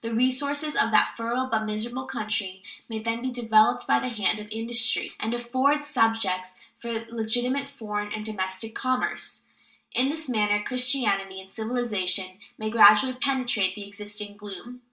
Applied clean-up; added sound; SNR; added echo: none; none; none; reverberation time 0.2 s.